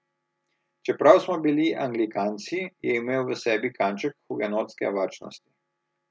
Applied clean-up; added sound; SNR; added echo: none; none; none; none.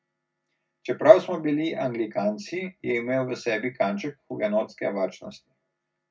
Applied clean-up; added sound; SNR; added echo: none; none; none; reverberation time 0.4 s.